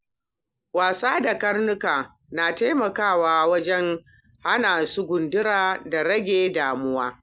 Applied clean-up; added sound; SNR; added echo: none; none; none; none.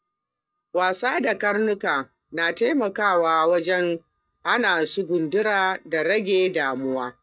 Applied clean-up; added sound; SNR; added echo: neural mask model DeepFilterNet 3.